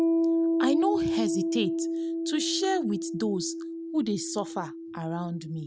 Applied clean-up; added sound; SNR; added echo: none; Piano; -2 dB; none.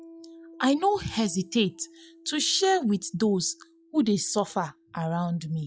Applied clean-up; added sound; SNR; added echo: classical method log-MMSE.